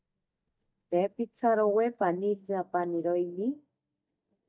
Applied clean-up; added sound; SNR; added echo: neural mask model DeepFilterNet 3.